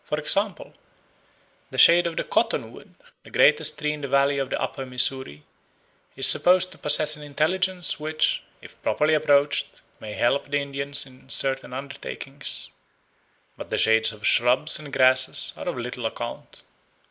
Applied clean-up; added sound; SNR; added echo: neural mask model Resemble Enhance denoiser.